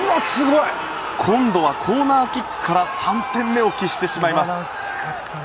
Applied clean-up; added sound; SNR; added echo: none; none; none; none.